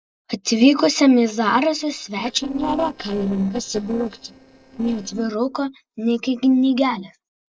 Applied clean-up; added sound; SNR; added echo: neural separator model SepFormer DNS4.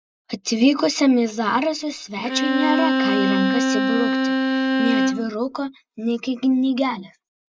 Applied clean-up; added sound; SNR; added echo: none; Bowed string instrument; -1 dB; none.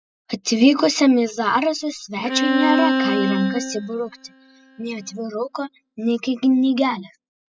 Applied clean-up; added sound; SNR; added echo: classical method spectral subtraction.